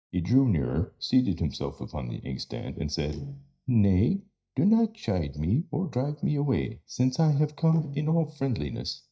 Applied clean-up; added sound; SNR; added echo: neural mask model DeepFilterNet 3.